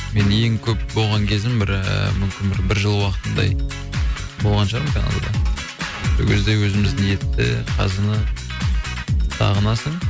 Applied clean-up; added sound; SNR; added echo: none; Bowed string instrument; 16 dB; none.